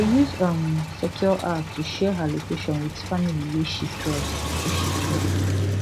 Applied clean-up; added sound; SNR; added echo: none; Car; 3 dB; none.